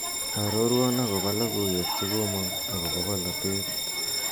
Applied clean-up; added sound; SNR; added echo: none; Bell; 1 dB; none.